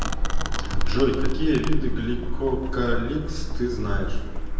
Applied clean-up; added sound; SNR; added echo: none; Domestic sounds, home sounds; -4 dB; reverberation time 0.9 s.